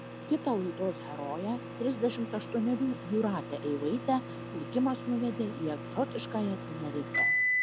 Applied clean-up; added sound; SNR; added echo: none; Microwave oven; 4 dB; none.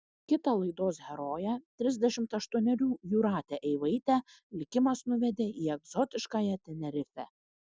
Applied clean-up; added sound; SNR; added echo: none; none; none; none.